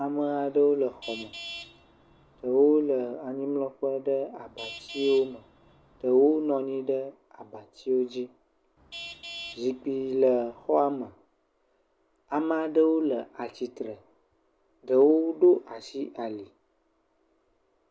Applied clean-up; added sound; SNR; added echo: none; Traffic noise, roadway noise / Vehicle horn, car horn, honking; 17 dB; none.